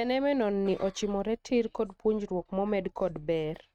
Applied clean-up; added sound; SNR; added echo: neural mask model RNNoise.